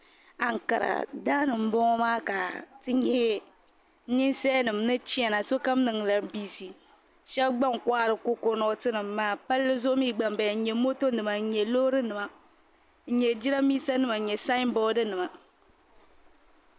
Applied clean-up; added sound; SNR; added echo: none; none; none; none.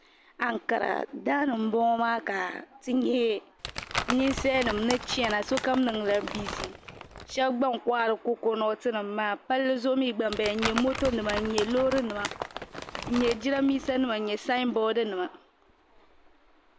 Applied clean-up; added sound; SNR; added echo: none; Crumpling, crinkling; 8 dB; none.